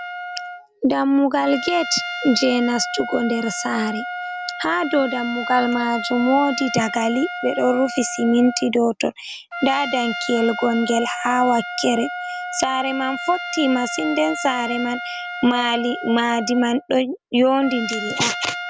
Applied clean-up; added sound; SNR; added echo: none; Trumpet; 9 dB; none.